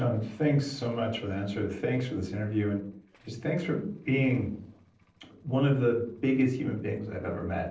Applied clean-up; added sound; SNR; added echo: neural separator model SepFormer DNS4.